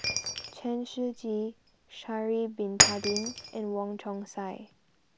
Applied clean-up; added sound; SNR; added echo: none; Shatter; -2 dB; none.